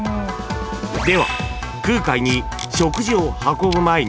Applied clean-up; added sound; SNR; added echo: none; Packing tape, duct tape; 16 dB; none.